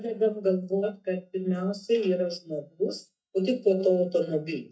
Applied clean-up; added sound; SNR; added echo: neural mask model DeepFilterNet 3.